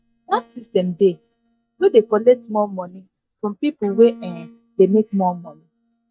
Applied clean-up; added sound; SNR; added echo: neural mask model DeepFilterNet 3.